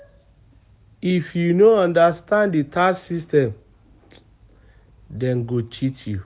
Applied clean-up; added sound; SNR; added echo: none; none; none; none.